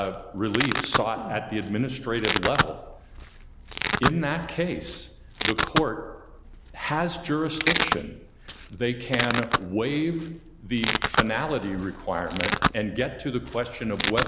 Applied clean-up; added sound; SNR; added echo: none; Domestic sounds, home sounds; 0 dB; none.